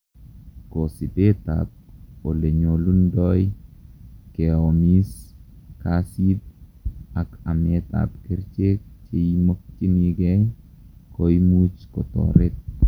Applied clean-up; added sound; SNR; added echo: none; none; none; none.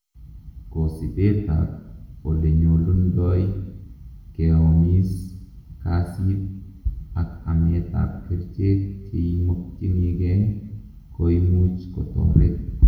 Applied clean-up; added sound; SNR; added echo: none; none; none; reverberation time 0.9 s.